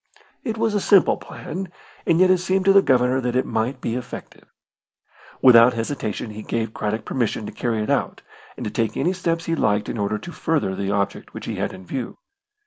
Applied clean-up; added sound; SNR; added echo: none; none; none; none.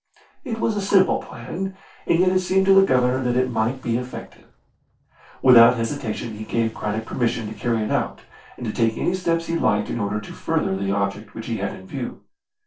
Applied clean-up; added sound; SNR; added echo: neural separator model SepFormer DNS4.